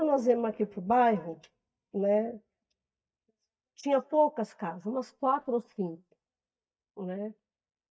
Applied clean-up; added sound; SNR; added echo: neural mask model DeepFilterNet 3.